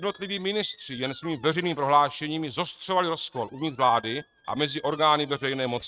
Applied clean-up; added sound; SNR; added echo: neural mask model RNNoise.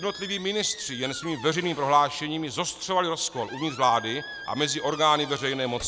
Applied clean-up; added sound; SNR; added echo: none; Squeak; 15 dB; none.